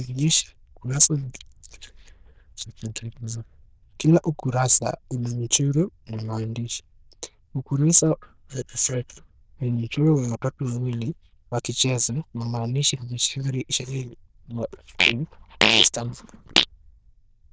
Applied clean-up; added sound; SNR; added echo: neural diffusion model UNIVERSE++.